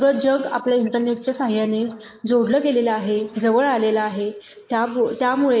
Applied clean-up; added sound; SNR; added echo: neural mask model Resemble Enhance denoiser.